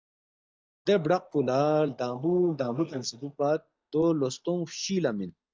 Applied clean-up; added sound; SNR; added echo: neural mask model DeepFilterNet 3.